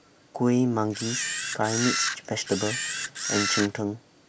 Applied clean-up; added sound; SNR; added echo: none; Camera; 2 dB; none.